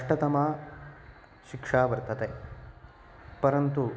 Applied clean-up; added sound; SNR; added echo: none; none; none; none.